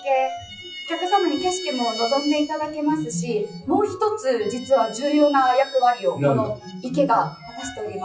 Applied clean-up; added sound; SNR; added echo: classical method WPE with log-MMSE.